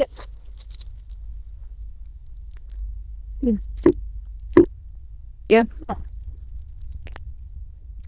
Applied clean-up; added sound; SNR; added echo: neural diffusion model UNIVERSE++.